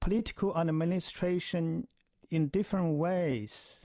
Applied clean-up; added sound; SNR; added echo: none; none; none; none.